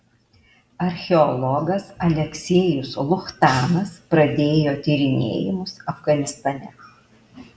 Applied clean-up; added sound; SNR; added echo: none; none; none; none.